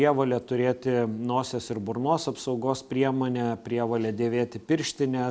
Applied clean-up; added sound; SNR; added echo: none; none; none; none.